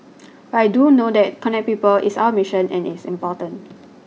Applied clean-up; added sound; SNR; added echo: none; none; none; none.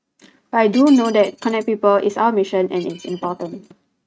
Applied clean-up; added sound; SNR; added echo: neural mask model RNNoise.